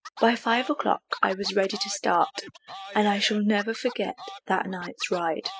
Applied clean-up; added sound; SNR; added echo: classical method spectral subtraction.